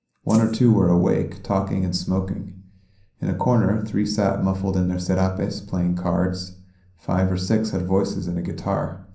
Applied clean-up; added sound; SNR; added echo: none; Rattle (instrument); 19 dB; reverberation time 0.6 s.